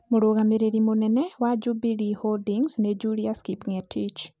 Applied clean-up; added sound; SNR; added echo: none; none; none; none.